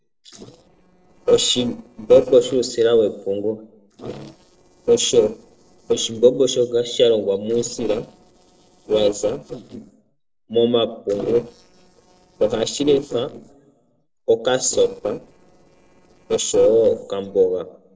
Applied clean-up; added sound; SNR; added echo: neural separator model SepFormer DNS4.